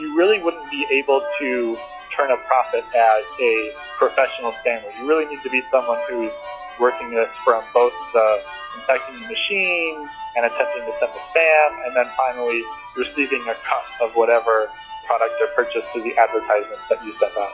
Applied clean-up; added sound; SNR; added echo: classical method log-MMSE.